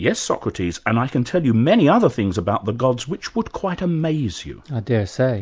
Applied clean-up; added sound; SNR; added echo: none; none; none; none.